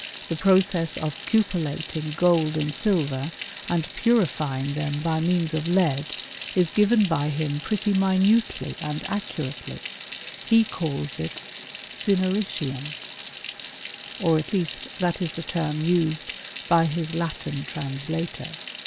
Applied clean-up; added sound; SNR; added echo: none; Sink (filling or washing) / Water tap, faucet; 6 dB; none.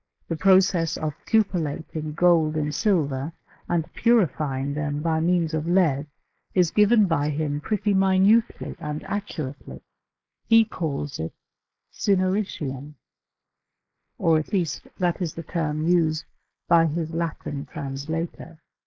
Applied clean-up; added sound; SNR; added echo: neural mask model Resemble Enhance denoiser.